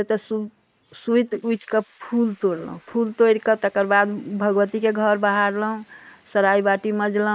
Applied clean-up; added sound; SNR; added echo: neural mask model Resemble Enhance denoiser.